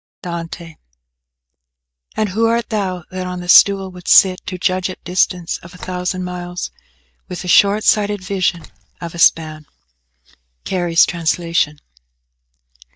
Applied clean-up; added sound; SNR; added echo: neural mask model DeepFilterNet 3.